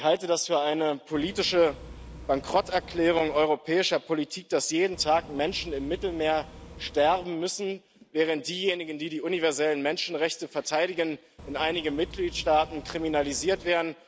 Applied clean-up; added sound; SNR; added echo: none; Bus; 17 dB; none.